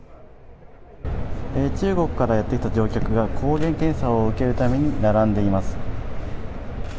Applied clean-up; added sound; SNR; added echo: none; none; none; none.